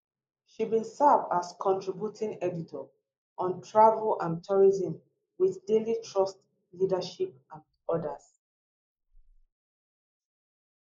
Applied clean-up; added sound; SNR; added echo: neural mask model Resemble Enhance denoiser.